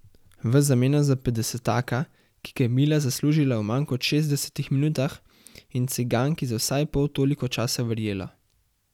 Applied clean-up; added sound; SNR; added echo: none; none; none; none.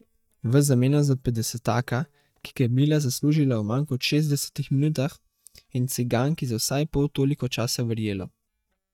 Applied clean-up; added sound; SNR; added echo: neural mask model DeepFilterNet 3.